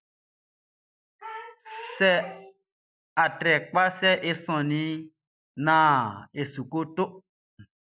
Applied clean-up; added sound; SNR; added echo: none; none; none; none.